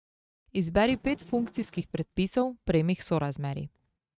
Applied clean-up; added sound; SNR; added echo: neural mask model RNNoise.